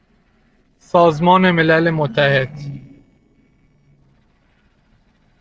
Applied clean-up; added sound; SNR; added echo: neural separator model SepFormer DNS4.